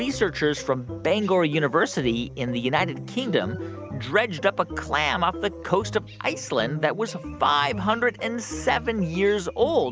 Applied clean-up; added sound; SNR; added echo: none; none; none; none.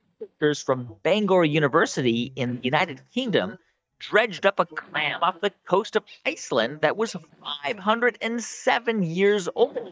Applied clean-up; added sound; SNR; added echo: neural mask model DeepFilterNet 3.